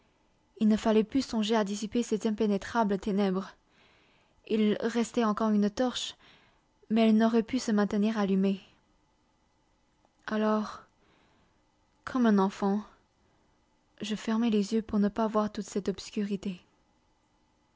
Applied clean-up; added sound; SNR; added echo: none; none; none; none.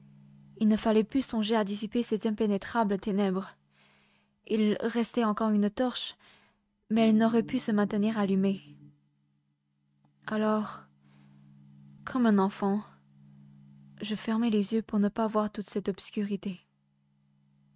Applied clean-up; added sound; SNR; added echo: neural mask model RNNoise.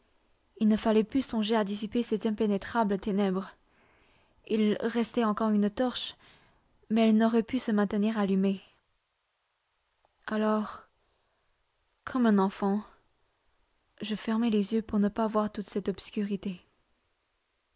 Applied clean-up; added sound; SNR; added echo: neural mask model Resemble Enhance denoiser.